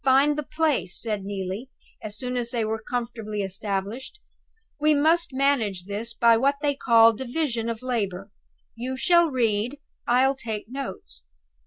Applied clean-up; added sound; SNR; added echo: none; none; none; none.